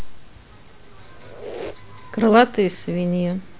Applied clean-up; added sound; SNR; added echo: none; Squeak; 18 dB; none.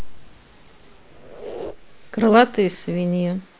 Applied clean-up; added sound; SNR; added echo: neural mask model Resemble Enhance denoiser.